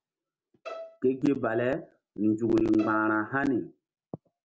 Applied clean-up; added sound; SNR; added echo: none; Bowed string instrument; 16 dB; none.